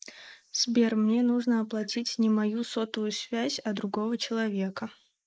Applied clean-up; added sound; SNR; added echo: neural mask model Resemble Enhance denoiser.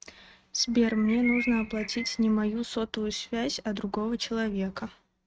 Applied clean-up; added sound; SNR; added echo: neural mask model RNNoise.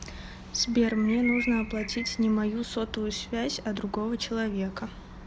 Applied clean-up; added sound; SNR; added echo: none; Bird; 11 dB; none.